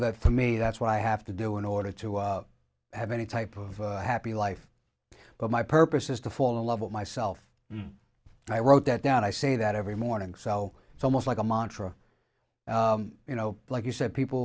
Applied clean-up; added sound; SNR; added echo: none; none; none; none.